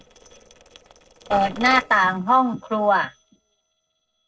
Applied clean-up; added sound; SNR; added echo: neural separator model SepFormer DNS4.